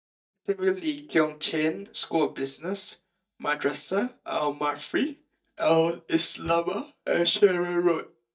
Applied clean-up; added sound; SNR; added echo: neural mask model DeepFilterNet 3.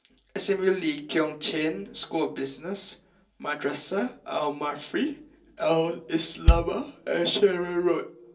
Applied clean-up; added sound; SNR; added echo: none; Bass drum; -2 dB; reverberation time 0.3 s.